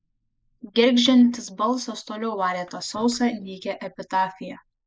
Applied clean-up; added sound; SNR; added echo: neural mask model Resemble Enhance denoiser.